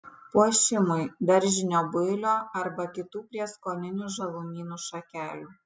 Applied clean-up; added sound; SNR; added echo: none; none; none; none.